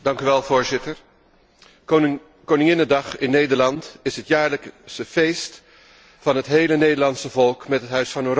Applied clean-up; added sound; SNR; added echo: none; none; none; none.